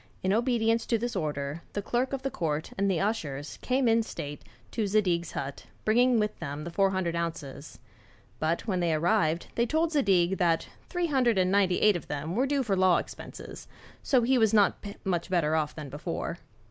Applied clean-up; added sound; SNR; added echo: none; none; none; none.